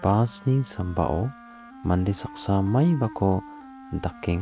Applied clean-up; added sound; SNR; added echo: none; Wind instrument, woodwind instrument; 18 dB; none.